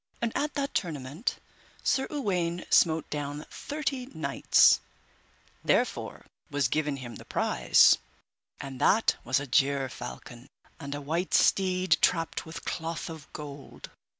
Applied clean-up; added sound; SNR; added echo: none; none; none; none.